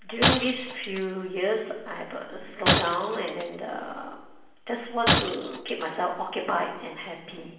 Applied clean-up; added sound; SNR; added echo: none; Shatter; 0 dB; reverberation time 1.0 s.